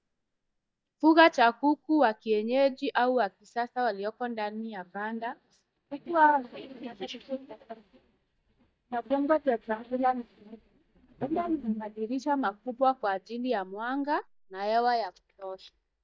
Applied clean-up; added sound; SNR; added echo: neural mask model DeepFilterNet 3.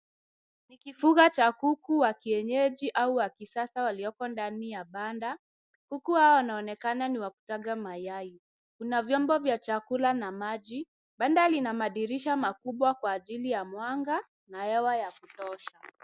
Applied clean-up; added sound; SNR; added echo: none; none; none; none.